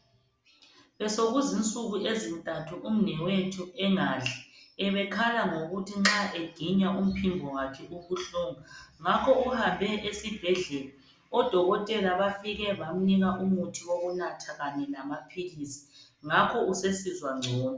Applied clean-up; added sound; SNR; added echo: none; none; none; none.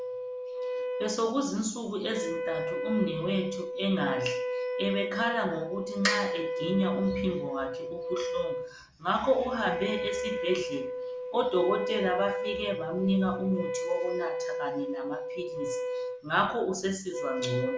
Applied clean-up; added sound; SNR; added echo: none; Wind instrument, woodwind instrument; 3 dB; none.